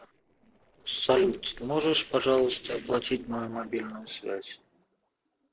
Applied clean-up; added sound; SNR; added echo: neural separator model SepFormer DNS4.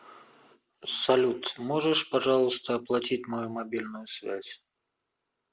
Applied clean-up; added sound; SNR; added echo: none; none; none; none.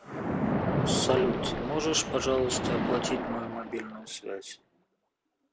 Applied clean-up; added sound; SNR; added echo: none; Splash, splatter; 0 dB; none.